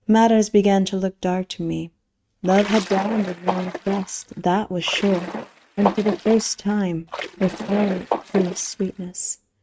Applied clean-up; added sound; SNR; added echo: neural mask model RNNoise.